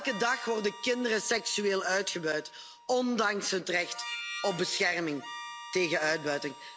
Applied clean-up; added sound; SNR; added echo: none; Harmonica; 13 dB; none.